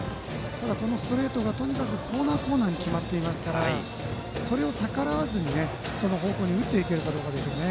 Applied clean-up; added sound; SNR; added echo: none; Insect; 18 dB; none.